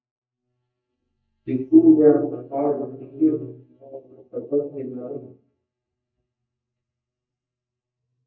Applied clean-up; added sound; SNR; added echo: neural mask model DeepFilterNet 3.